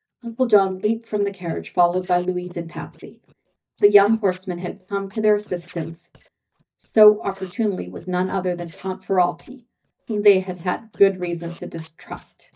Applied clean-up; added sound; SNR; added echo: neural mask model DeepFilterNet 3.